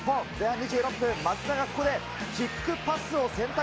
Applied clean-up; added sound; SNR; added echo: none; none; none; none.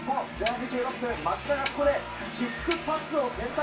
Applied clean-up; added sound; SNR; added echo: none; Snare drum; 12 dB; reverberation time 0.3 s.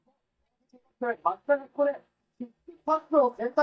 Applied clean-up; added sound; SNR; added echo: neural mask model DeepFilterNet 3.